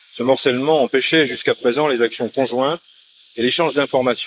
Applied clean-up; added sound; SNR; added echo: neural mask model Resemble Enhance denoiser.